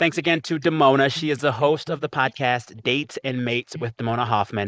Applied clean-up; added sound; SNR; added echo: neural mask model Resemble Enhance denoiser.